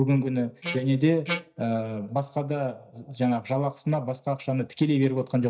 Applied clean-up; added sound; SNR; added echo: neural mask model DeepFilterNet 3.